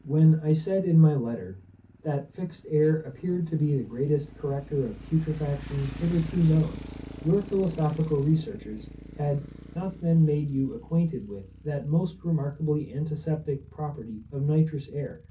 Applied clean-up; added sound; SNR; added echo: none; Motorcycle; 17 dB; reverberation time 0.3 s.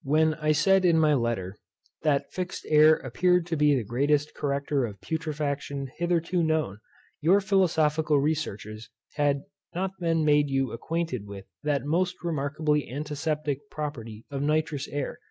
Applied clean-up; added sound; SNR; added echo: none; none; none; none.